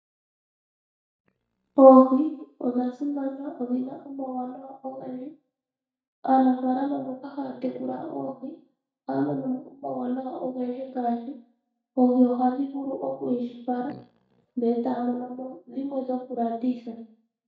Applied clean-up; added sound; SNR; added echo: neural mask model DeepFilterNet 3.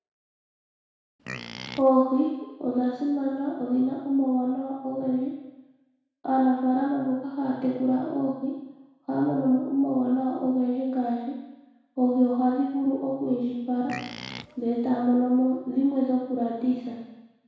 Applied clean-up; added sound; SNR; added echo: none; Livestock, farm animals, working animals; 13 dB; reverberation time 1.1 s.